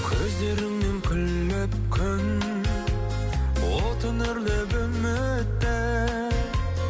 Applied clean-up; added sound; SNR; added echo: none; none; none; none.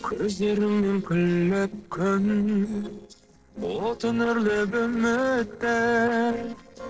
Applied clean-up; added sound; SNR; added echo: neural separator model SepFormer DNS4.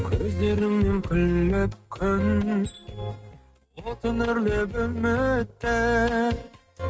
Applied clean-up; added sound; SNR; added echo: neural mask model RNNoise.